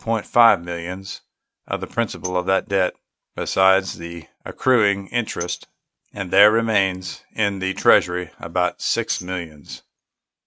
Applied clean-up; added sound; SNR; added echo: neural mask model RNNoise.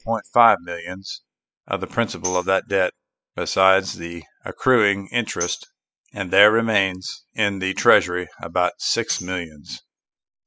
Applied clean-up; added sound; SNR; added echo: classical method spectral subtraction.